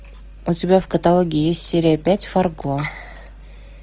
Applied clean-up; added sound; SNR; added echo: none; none; none; none.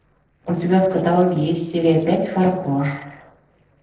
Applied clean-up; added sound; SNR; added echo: neural separator model SepFormer DNS4.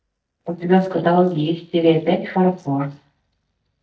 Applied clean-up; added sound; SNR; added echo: neural mask model DeepFilterNet 3.